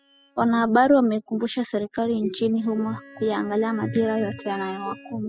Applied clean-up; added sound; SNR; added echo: classical method spectral subtraction.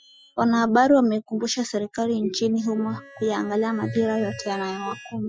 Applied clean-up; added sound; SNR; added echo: classical method Wiener filter.